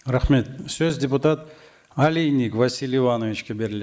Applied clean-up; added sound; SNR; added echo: neural mask model Resemble Enhance denoiser.